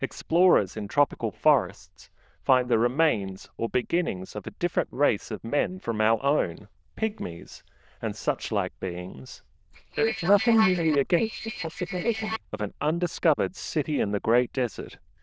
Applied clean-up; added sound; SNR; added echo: neural diffusion model UNIVERSE++.